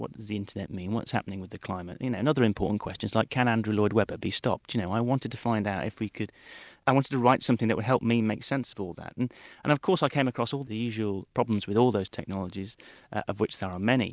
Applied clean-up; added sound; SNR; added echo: none; none; none; none.